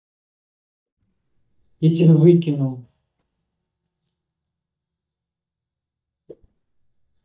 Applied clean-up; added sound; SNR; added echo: neural mask model DeepFilterNet 3.